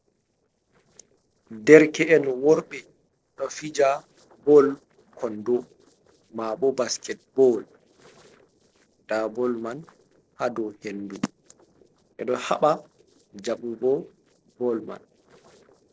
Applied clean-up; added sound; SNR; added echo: neural separator model SepFormer DNS4.